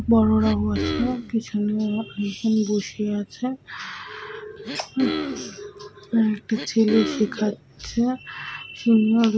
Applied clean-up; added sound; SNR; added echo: none; Cough; 7 dB; none.